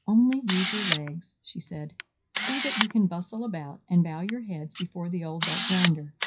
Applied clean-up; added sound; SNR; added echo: classical method WPE with log-MMSE.